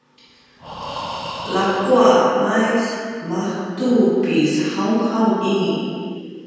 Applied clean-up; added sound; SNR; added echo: none; Breathing; 13 dB; reverberation time 2.1 s.